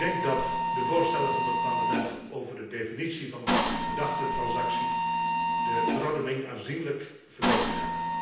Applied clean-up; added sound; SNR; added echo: none; Mechanisms; -4 dB; reverberation time 0.9 s.